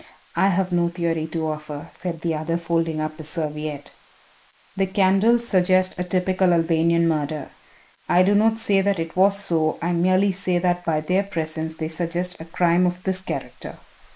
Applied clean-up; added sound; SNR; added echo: neural mask model Resemble Enhance denoiser.